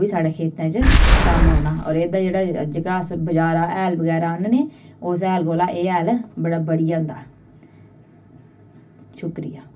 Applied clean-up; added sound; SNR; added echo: none; Boom; -4 dB; reverberation time 0.4 s.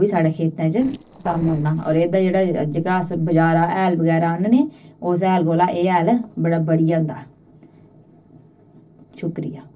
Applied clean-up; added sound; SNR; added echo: neural separator model SepFormer DNS4.